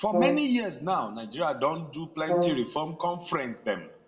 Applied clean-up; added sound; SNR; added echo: none; Brass instrument; 4 dB; reverberation time 1.1 s.